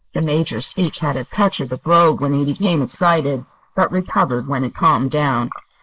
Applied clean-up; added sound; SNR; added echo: neural mask model Resemble Enhance denoiser.